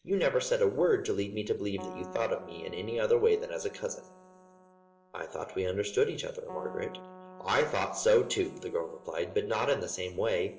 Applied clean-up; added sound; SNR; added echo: none; Keyboard (musical); 18 dB; reverberation time 1.8 s.